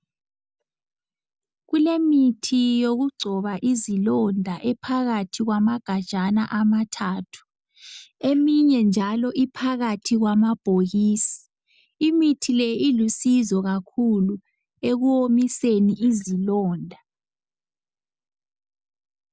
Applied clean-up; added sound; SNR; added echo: none; none; none; none.